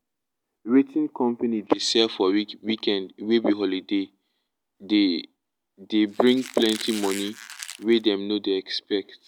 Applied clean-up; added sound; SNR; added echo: none; Squeak; 14 dB; none.